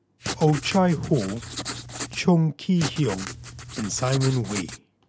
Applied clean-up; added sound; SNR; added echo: none; Writing; 10 dB; none.